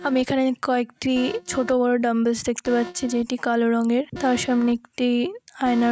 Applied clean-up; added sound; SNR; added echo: neural mask model RNNoise.